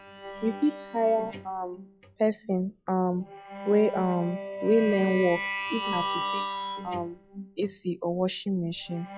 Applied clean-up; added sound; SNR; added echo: classical method log-MMSE.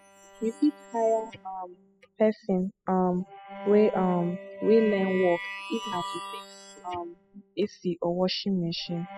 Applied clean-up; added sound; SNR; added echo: classical method spectral subtraction.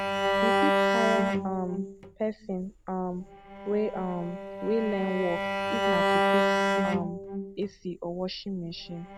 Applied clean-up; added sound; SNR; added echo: none; Bowed string instrument; -4 dB; none.